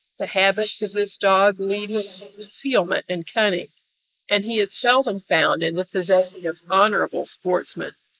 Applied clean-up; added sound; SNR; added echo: neural mask model Resemble Enhance denoiser.